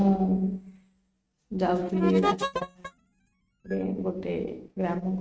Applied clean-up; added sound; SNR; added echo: neural mask model RNNoise.